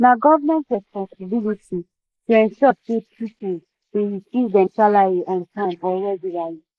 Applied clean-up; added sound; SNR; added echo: neural mask model Resemble Enhance denoiser.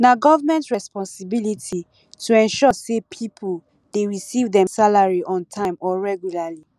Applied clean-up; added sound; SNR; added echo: none; none; none; none.